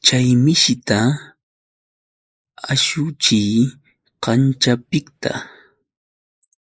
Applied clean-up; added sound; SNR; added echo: neural mask model Resemble Enhance denoiser.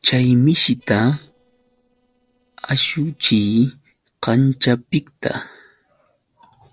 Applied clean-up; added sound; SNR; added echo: neural separator model SepFormer DNS4.